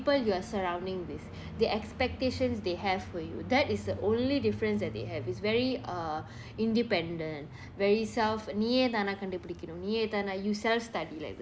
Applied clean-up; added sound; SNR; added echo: none; none; none; none.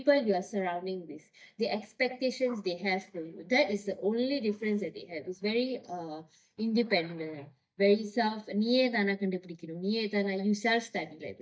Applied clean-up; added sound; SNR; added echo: neural mask model DeepFilterNet 3.